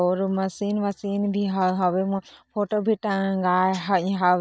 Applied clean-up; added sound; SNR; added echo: none; none; none; none.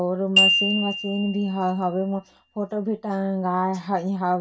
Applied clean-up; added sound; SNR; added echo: none; Glockenspiel; 2 dB; reverberation time 0.2 s.